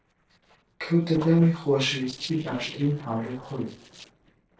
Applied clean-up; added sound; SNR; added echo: neural separator model SepFormer DNS4.